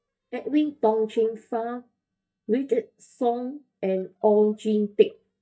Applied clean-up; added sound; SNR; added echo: neural mask model DeepFilterNet 3.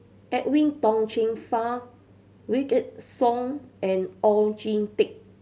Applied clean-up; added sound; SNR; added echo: none; none; none; none.